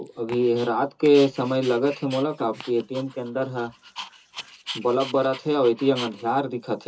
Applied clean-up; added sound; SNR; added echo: none; Dog; 17 dB; reverberation time 0.2 s.